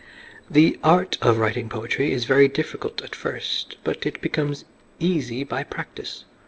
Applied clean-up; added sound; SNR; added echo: none; none; none; none.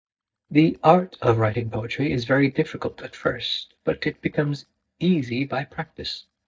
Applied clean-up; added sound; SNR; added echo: neural mask model DeepFilterNet 3.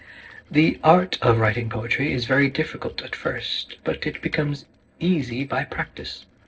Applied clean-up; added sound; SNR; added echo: neural separator model SepFormer DNS4.